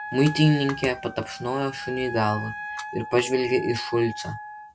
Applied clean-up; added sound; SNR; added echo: none; Wind instrument, woodwind instrument; 11 dB; none.